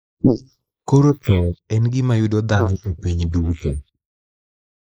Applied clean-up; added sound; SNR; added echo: neural mask model Resemble Enhance denoiser.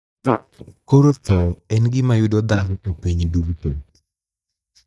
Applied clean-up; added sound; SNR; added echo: neural mask model DeepFilterNet 3.